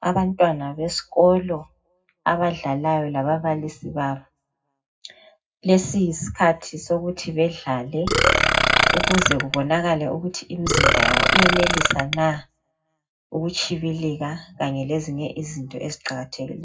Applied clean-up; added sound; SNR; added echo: none; Burping, eructation; -4 dB; reverberation time 0.3 s.